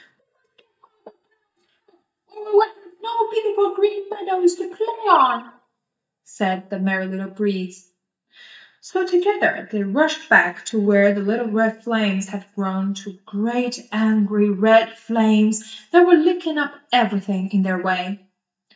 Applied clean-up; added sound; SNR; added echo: neural mask model DeepFilterNet 3.